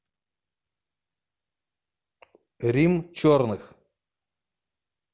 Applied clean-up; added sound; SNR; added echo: none; none; none; none.